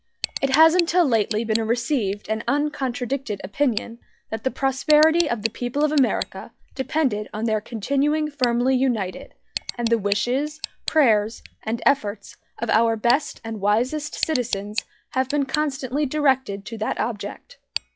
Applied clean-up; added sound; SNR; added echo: classical method log-MMSE.